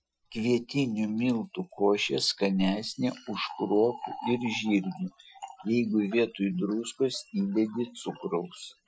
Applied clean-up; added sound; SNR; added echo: classical method Wiener filter.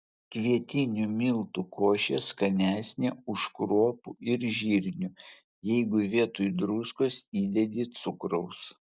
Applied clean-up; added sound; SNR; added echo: none; none; none; none.